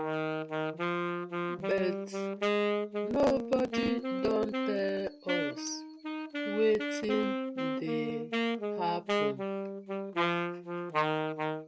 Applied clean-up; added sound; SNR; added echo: none; Wind instrument, woodwind instrument; -2 dB; none.